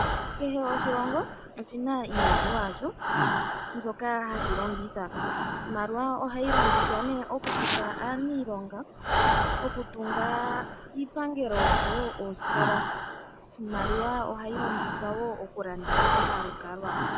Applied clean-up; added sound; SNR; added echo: none; Breathing + Tearing; -3 dB; none.